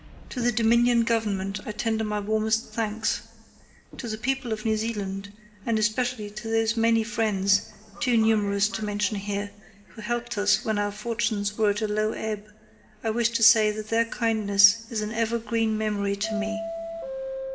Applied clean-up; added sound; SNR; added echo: none; Subway, metro, underground; 15 dB; reverberation time 2.0 s.